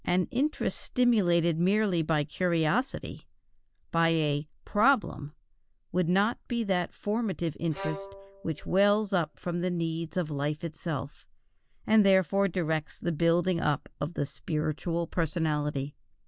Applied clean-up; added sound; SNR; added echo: none; Bowed string instrument; 15 dB; none.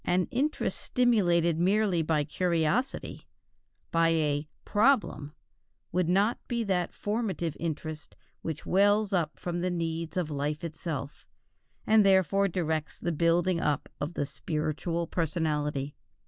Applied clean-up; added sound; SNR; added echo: none; none; none; none.